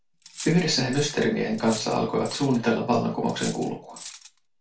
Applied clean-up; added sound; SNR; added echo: none; Cutlery, silverware; 16 dB; reverberation time 0.2 s.